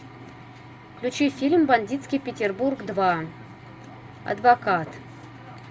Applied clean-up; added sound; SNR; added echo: none; none; none; none.